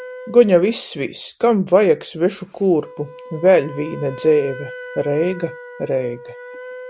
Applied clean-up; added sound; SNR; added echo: none; Wind instrument, woodwind instrument; 17 dB; none.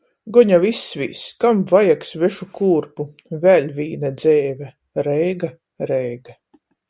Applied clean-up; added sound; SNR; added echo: none; none; none; none.